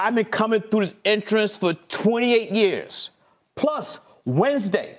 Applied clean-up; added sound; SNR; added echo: none; none; none; none.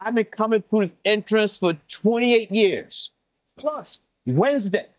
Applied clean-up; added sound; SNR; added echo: neural mask model DeepFilterNet 3.